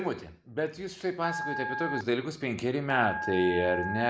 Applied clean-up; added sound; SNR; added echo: none; Telephone; 6 dB; none.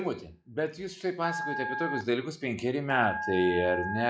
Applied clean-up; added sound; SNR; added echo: classical method log-MMSE.